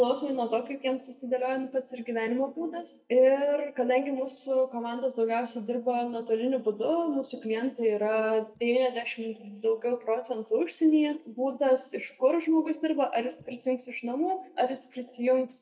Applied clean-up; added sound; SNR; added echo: neural mask model DeepFilterNet 3.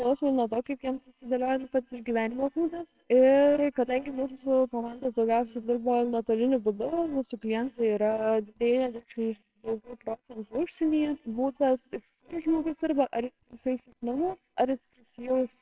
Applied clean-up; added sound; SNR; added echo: neural separator model SepFormer WHAMR!.